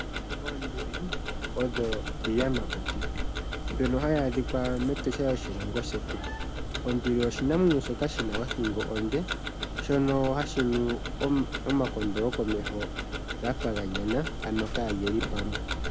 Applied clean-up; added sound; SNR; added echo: none; Tick-tock; 3 dB; none.